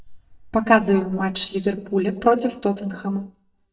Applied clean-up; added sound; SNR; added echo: neural mask model DeepFilterNet 3.